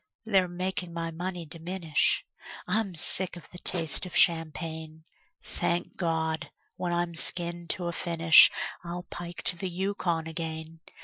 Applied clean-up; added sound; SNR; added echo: classical method Wiener filter.